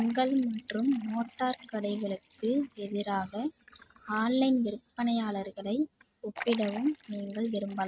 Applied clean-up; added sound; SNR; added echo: neural mask model RNNoise.